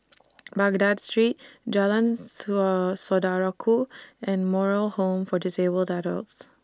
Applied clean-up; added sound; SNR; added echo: none; none; none; none.